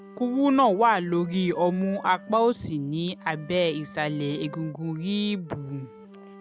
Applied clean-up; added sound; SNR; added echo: none; Wind instrument, woodwind instrument + Wind instrument, woodwind instrument; 20 dB; none.